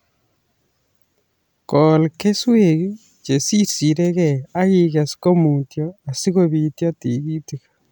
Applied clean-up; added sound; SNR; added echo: none; none; none; none.